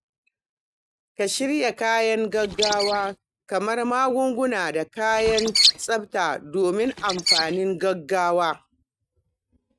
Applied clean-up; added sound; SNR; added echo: neural mask model RNNoise.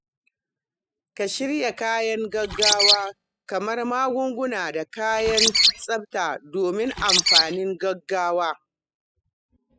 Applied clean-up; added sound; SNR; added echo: classical method spectral subtraction.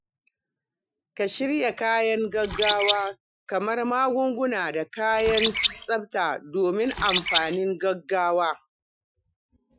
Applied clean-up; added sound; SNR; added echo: classical method Wiener filter.